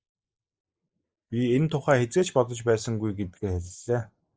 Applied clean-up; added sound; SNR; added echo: neural mask model Resemble Enhance denoiser.